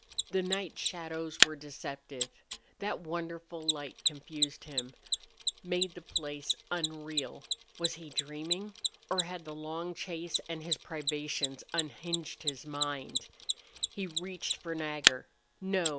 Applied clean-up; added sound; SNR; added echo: none; Mechanisms; -2 dB; none.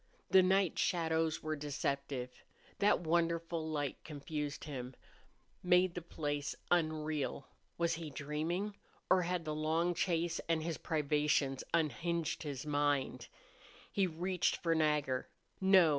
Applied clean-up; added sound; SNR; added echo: none; none; none; none.